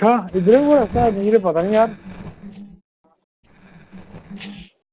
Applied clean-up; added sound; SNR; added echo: neural separator model SepFormer DNS4.